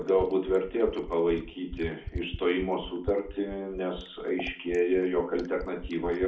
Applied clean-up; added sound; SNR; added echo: none; Fill (with liquid); 14 dB; reverberation time 0.4 s.